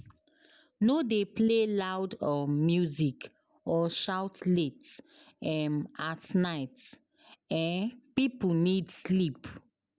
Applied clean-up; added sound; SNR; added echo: none; none; none; none.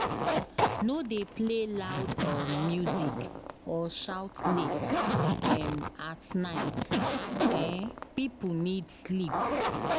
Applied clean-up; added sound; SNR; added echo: none; Zipper (clothing); -2 dB; none.